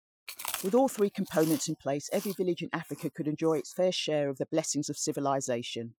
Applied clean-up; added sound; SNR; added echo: classical method Wiener filter.